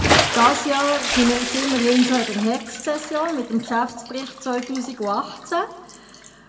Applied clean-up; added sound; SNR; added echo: none; Bathtub (filling or washing) / Splash, splatter; 4 dB; reverberation time 0.9 s.